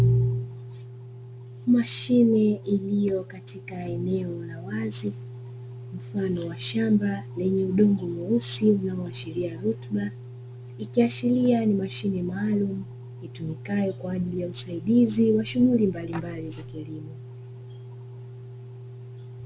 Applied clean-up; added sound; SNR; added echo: none; none; none; none.